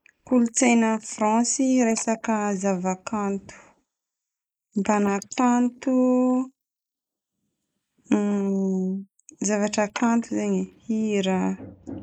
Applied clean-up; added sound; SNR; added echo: neural mask model Resemble Enhance denoiser.